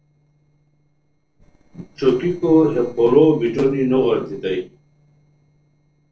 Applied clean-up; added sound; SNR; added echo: neural separator model SepFormer DNS4.